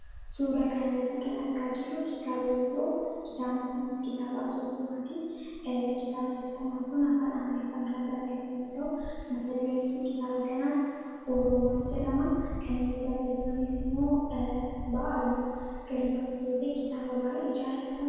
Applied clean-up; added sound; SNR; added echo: none; Engine; 11 dB; reverberation time 1.8 s.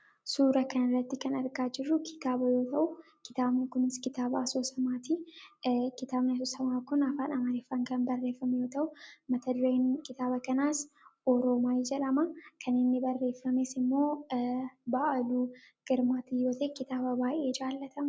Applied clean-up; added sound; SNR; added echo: none; none; none; none.